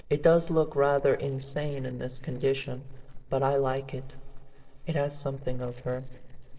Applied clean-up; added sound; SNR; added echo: neural separator model SepFormer DNS4.